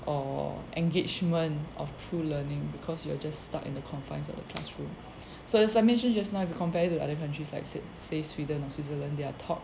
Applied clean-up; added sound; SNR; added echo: none; none; none; none.